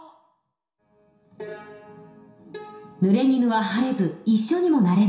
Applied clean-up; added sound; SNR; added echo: none; none; none; reverberation time 0.7 s.